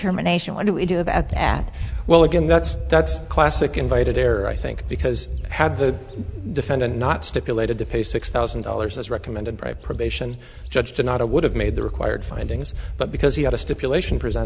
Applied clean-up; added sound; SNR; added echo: none; Bird; 6 dB; none.